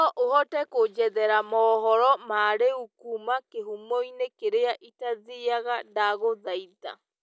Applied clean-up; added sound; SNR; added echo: none; none; none; none.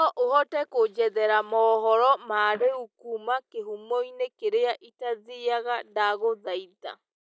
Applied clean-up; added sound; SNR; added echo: neural mask model DeepFilterNet 3.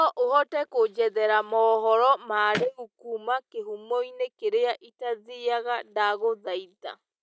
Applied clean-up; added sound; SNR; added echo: neural mask model RNNoise.